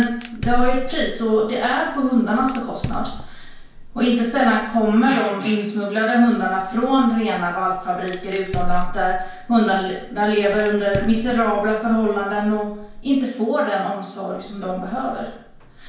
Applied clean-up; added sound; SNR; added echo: none; Fire; 8 dB; reverberation time 0.5 s.